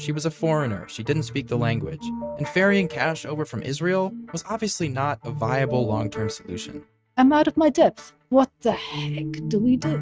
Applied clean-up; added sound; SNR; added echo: neural mask model RNNoise.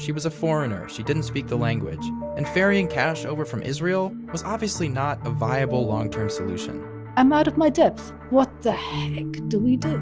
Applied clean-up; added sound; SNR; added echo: none; Bowed string instrument; 20 dB; none.